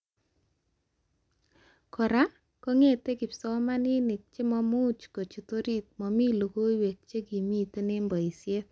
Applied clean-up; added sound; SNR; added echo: none; none; none; none.